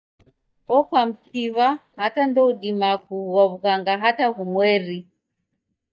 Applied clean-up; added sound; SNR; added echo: neural mask model DeepFilterNet 3.